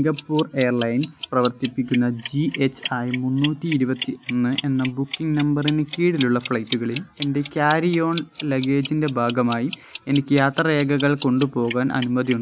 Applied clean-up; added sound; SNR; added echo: none; Clock; 14 dB; none.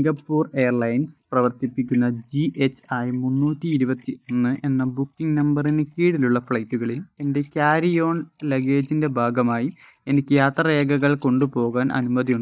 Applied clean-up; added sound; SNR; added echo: neural mask model DeepFilterNet 3.